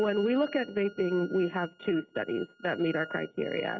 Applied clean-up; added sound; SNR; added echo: neural mask model RNNoise.